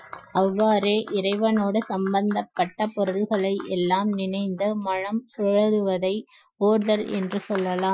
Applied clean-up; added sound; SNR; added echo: classical method Wiener filter.